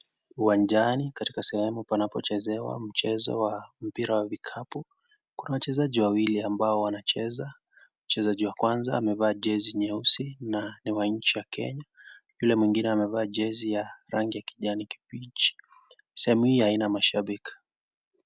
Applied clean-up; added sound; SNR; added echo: none; none; none; none.